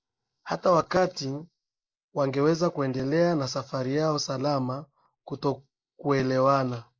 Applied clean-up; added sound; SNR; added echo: neural mask model Resemble Enhance denoiser.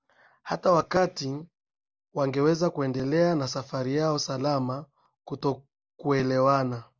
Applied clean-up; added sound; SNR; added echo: none; none; none; none.